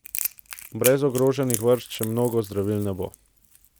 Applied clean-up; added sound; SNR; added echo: none; Crackle; 10 dB; none.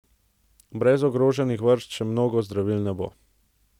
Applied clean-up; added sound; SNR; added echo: none; none; none; none.